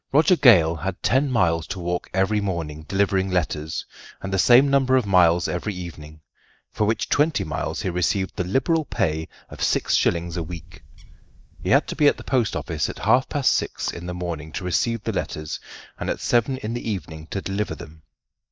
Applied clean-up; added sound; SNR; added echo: neural mask model DeepFilterNet 3.